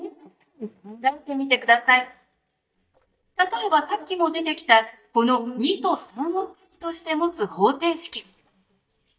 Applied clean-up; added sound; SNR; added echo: neural mask model DeepFilterNet 3.